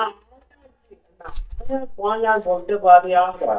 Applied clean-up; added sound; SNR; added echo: neural mask model DeepFilterNet 3.